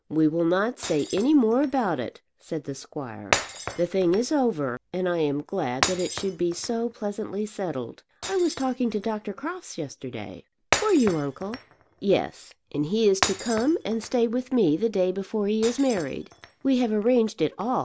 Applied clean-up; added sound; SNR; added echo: none; Shatter; 11 dB; none.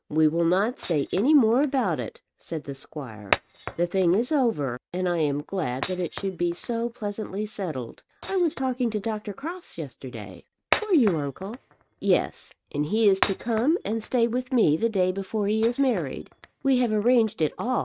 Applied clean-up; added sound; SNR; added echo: neural mask model RNNoise.